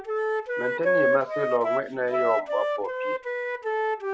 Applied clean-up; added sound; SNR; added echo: none; Wind instrument, woodwind instrument; -4 dB; none.